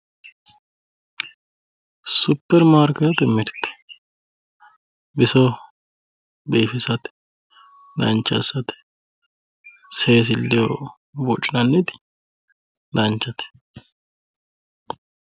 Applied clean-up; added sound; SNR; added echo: none; none; none; none.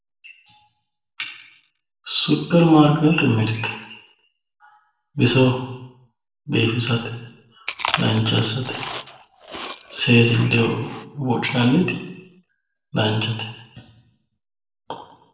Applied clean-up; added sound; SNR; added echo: none; Chewing, mastication; 10 dB; reverberation time 0.7 s.